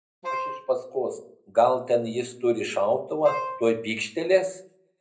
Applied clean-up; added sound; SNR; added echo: none; Wind instrument, woodwind instrument; 7 dB; reverberation time 0.5 s.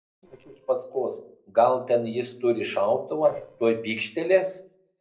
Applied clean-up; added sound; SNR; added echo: neural separator model SepFormer DNS4.